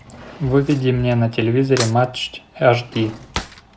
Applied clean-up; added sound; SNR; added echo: none; Cutlery, silverware / Drawer open or close; 15 dB; none.